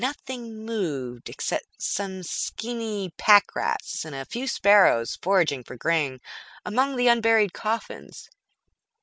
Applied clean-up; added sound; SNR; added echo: none; none; none; none.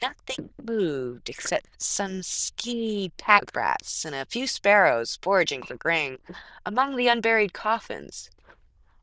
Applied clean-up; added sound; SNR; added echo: neural diffusion model UNIVERSE++.